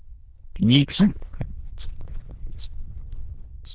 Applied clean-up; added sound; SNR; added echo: neural diffusion model UNIVERSE++.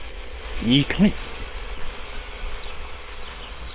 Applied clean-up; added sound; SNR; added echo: neural separator model SepFormer WHAM!.